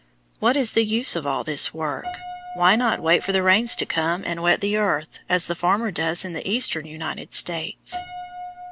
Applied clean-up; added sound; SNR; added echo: none; Piano; 16 dB; none.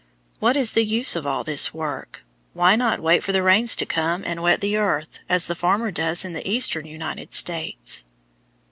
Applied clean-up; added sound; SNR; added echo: none; none; none; none.